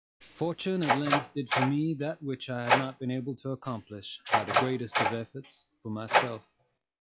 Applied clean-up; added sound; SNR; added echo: classical method log-MMSE.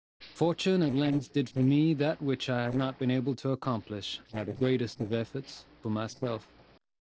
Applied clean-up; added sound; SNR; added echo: neural separator model SepFormer DNS4.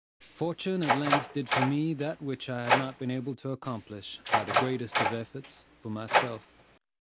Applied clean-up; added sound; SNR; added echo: none; Door; -2 dB; none.